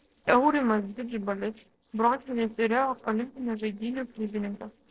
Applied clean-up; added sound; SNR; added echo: neural separator model SepFormer DNS4.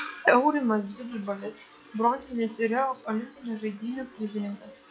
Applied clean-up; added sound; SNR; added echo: classical method log-MMSE.